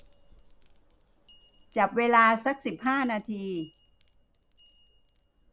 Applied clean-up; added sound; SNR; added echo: none; Chime; 15 dB; none.